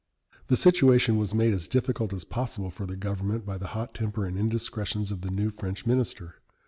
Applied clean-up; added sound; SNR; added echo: none; none; none; none.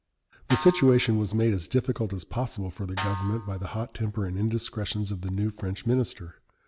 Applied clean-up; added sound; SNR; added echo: none; Snare drum; 13 dB; none.